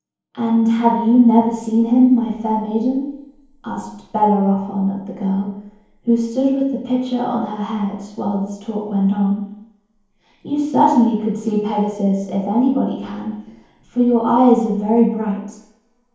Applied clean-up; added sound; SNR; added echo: none; none; none; reverberation time 1.0 s.